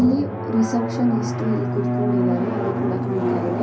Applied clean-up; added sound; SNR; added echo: none; Drum; 0 dB; reverberation time 0.4 s.